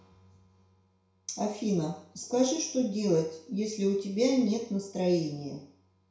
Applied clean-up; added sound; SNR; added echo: none; none; none; reverberation time 0.6 s.